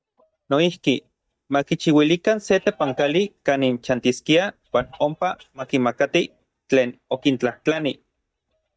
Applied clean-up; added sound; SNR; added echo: neural mask model DeepFilterNet 3.